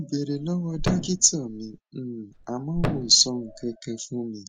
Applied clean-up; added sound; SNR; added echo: none; Thump, thud; 6 dB; none.